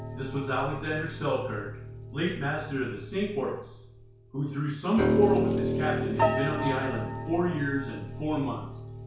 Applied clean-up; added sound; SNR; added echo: none; Piano; 1 dB; reverberation time 0.5 s.